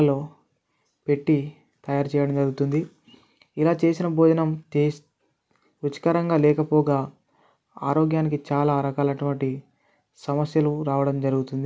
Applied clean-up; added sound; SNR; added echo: none; none; none; none.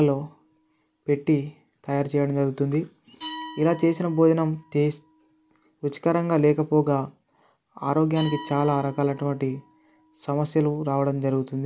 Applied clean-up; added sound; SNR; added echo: none; Glass; 6 dB; none.